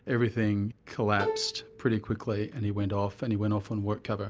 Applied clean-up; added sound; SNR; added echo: none; Bowed string instrument; 6 dB; none.